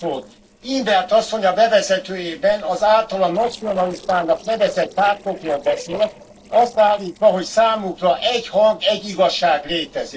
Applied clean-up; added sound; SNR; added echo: neural separator model SepFormer DNS4.